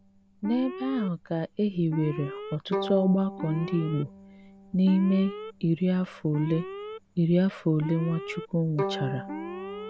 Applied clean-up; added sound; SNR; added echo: none; Bowed string instrument + Alarm; 10 dB; none.